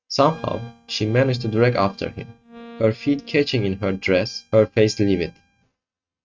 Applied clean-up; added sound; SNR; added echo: neural mask model RNNoise.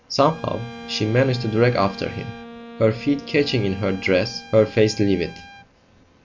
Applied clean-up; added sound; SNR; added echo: none; Trumpet + Wind instrument, woodwind instrument; 17 dB; none.